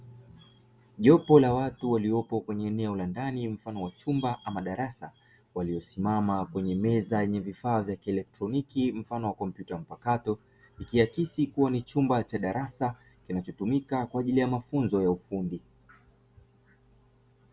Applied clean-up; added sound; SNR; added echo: none; none; none; none.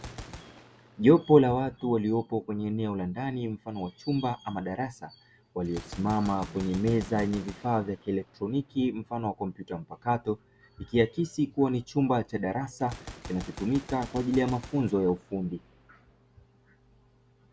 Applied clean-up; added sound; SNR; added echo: none; Gunshot, gunfire; 19 dB; none.